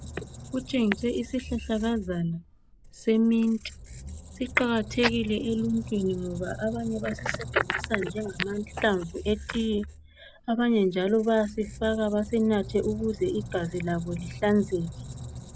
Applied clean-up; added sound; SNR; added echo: none; Squeak; 13 dB; none.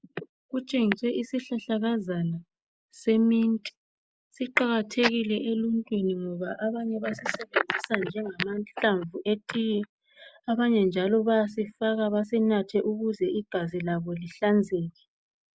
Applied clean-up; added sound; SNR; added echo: none; none; none; none.